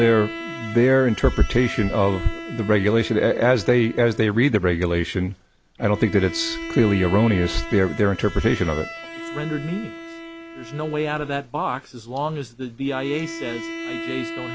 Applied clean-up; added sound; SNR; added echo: none; Bowed string instrument; 13 dB; none.